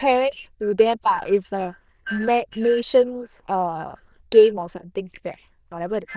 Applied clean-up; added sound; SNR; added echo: neural diffusion model UNIVERSE++.